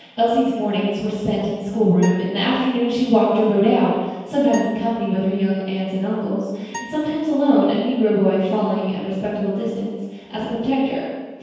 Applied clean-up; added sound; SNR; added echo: none; Acoustic guitar; 19 dB; reverberation time 1.2 s.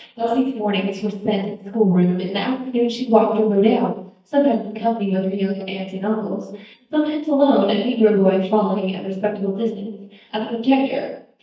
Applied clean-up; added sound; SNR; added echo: neural mask model DeepFilterNet 3.